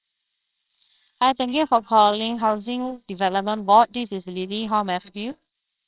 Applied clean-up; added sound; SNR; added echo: neural separator model SepFormer WHAMR!.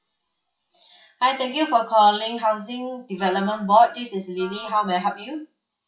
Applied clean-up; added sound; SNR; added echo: classical method WPE with log-MMSE.